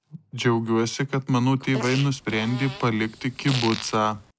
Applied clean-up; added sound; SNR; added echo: none; Fart; 11 dB; none.